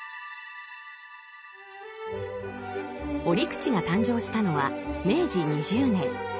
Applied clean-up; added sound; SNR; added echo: none; none; none; none.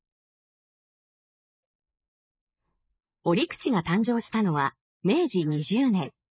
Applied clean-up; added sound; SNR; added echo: neural mask model Resemble Enhance denoiser.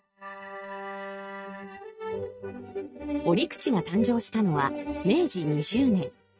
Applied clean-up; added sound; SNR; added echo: neural mask model RNNoise.